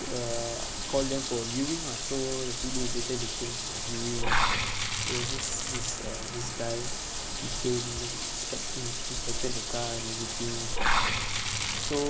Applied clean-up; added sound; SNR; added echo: none; Bathtub (filling or washing) / Water; -5 dB; none.